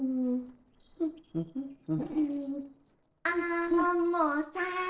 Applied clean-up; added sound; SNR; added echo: neural separator model SepFormer DNS4.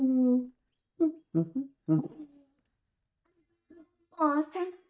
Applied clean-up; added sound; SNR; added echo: neural mask model DeepFilterNet 3.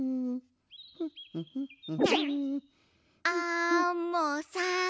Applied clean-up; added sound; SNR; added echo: none; none; none; none.